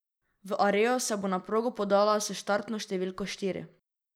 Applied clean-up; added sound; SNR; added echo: none; none; none; none.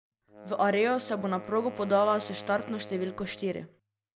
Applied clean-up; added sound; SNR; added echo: none; Wind instrument, woodwind instrument; 16 dB; none.